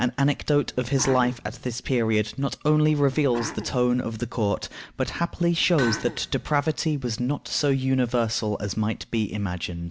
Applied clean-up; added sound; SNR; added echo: none; Sneeze + Hammer; 14 dB; none.